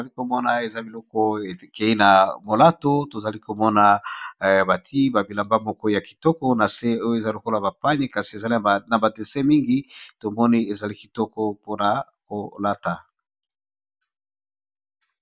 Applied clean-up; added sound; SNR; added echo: none; none; none; none.